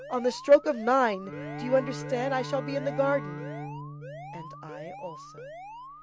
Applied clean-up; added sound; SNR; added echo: none; Alarm + Bowed string instrument; 10 dB; none.